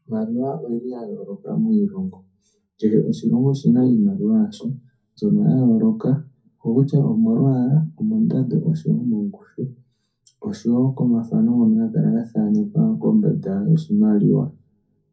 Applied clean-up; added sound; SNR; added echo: none; none; none; reverberation time 0.3 s.